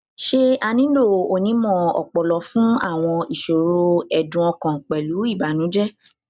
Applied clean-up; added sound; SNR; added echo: neural mask model DeepFilterNet 3.